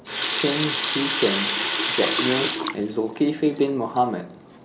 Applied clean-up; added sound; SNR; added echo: none; Water tap, faucet; 2 dB; none.